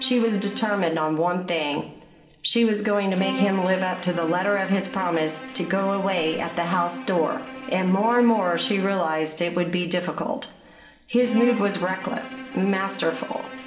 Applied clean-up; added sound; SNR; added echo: none; Bowed string instrument; 13 dB; reverberation time 1.7 s.